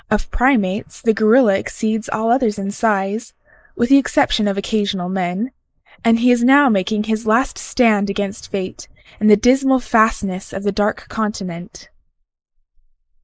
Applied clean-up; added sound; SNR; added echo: neural mask model Resemble Enhance denoiser.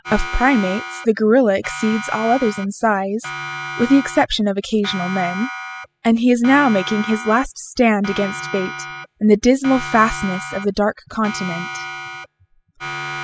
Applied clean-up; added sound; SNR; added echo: classical method spectral subtraction.